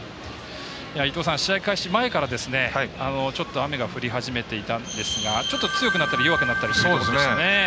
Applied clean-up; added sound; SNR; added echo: none; none; none; none.